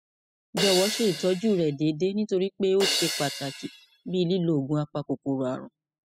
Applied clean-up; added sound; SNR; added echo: classical method spectral subtraction.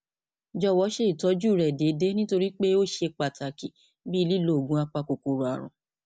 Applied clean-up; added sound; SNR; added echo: none; none; none; none.